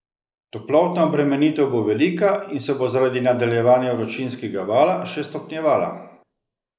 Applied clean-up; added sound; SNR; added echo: neural mask model Resemble Enhance denoiser.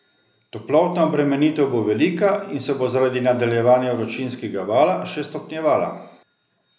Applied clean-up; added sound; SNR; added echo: none; none; none; none.